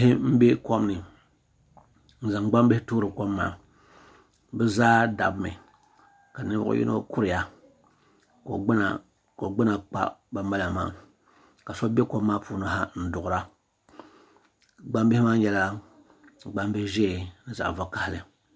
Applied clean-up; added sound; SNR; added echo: none; none; none; none.